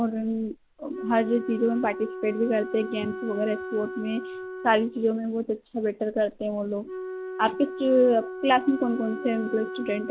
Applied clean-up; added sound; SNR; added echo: none; Wind instrument, woodwind instrument; 11 dB; none.